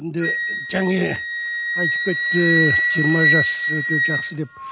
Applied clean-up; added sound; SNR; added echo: none; Wind instrument, woodwind instrument; -2 dB; none.